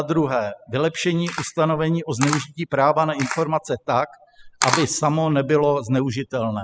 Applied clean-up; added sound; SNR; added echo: classical method spectral subtraction.